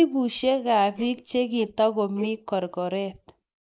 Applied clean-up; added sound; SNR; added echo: neural mask model Resemble Enhance denoiser.